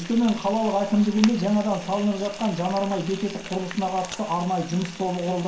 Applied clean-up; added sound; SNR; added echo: none; Frying (food); 15 dB; reverberation time 0.5 s.